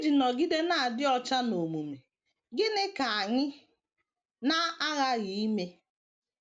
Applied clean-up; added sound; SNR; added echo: none; none; none; none.